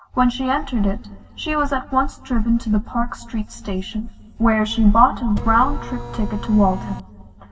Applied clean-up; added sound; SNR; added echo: none; Printer; 12 dB; reverberation time 2.7 s.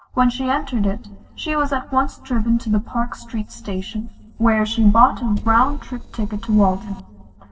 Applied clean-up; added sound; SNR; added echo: neural separator model SepFormer DNS4.